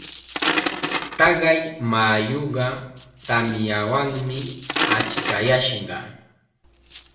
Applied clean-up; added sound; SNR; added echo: none; Coin (dropping); 3 dB; reverberation time 0.7 s.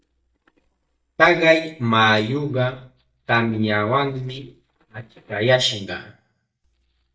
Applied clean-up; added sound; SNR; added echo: neural mask model DeepFilterNet 3.